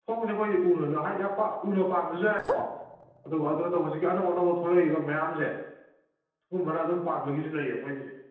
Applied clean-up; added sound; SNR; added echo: neural separator model SepFormer DNS4.